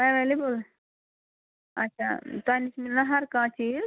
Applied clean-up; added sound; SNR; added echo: none; none; none; none.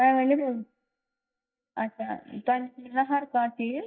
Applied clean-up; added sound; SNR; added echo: neural mask model DeepFilterNet 3.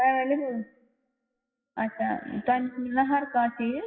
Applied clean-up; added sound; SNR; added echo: classical method WPE with log-MMSE.